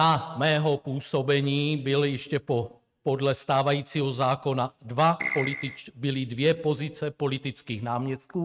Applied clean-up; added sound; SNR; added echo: neural mask model RNNoise.